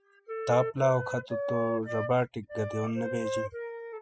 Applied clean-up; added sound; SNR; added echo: classical method spectral subtraction.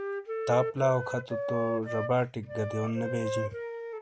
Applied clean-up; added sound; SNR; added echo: none; Wind instrument, woodwind instrument; 4 dB; none.